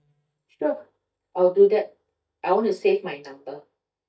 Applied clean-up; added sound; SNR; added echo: neural mask model DeepFilterNet 3.